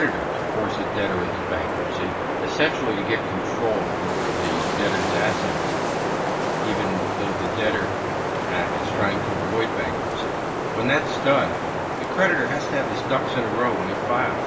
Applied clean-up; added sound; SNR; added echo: none; Wind; -2 dB; reverberation time 2.5 s.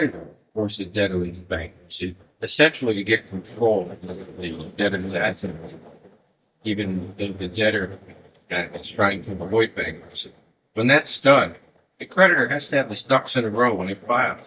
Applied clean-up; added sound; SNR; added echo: neural mask model DeepFilterNet 3.